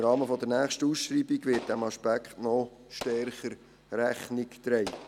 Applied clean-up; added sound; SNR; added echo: none; Explosion; 18 dB; none.